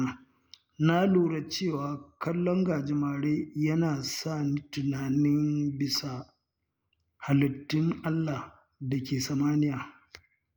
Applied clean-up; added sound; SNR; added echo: none; none; none; none.